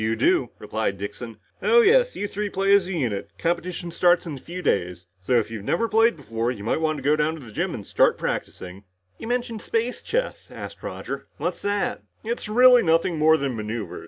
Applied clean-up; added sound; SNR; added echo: none; none; none; none.